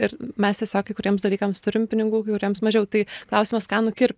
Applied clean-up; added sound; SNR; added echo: none; none; none; none.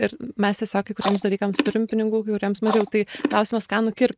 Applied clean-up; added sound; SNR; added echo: neural mask model RNNoise.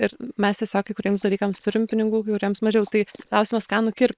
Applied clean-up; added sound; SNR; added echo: neural separator model SepFormer WHAM!.